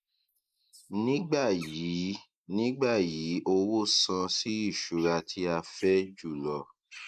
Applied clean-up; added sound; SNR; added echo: neural mask model Resemble Enhance denoiser.